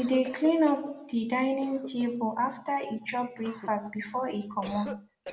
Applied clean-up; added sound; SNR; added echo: none; Cough; 17 dB; none.